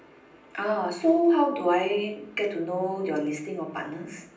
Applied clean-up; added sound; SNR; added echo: none; none; none; reverberation time 0.6 s.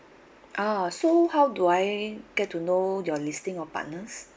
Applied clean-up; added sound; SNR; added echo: none; none; none; none.